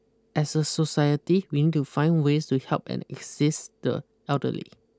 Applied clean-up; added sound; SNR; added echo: none; none; none; none.